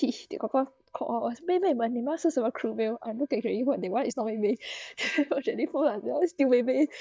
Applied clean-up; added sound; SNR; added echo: neural mask model DeepFilterNet 3.